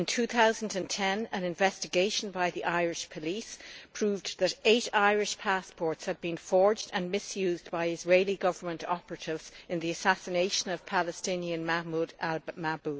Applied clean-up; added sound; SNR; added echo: none; none; none; none.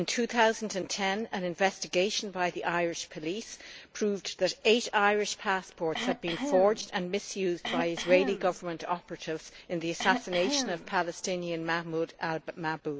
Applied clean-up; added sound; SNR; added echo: none; Cough; 5 dB; none.